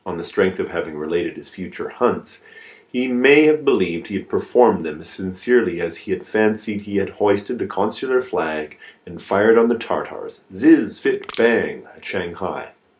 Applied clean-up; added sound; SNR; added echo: none; Crushing; 16 dB; reverberation time 0.3 s.